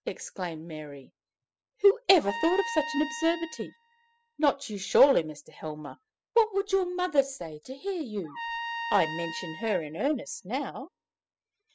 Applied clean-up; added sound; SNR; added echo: classical method spectral subtraction.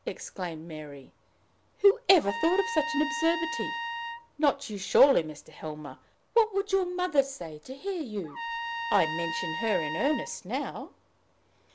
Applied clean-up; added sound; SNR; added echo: none; Trumpet; 6 dB; none.